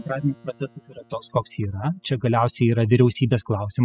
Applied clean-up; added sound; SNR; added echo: classical method spectral subtraction.